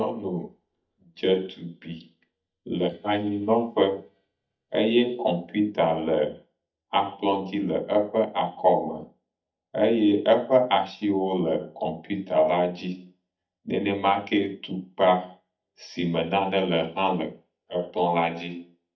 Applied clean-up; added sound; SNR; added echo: neural mask model DeepFilterNet 3.